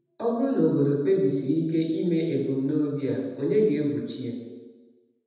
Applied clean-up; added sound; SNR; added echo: none; none; none; reverberation time 1.1 s.